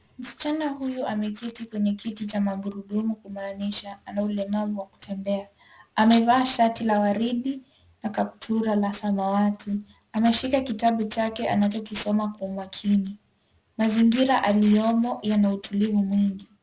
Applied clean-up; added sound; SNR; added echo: none; none; none; none.